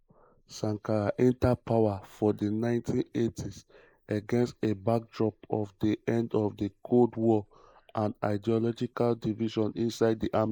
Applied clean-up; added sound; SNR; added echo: neural mask model Resemble Enhance denoiser.